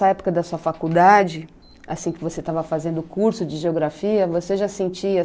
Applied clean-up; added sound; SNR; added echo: none; none; none; none.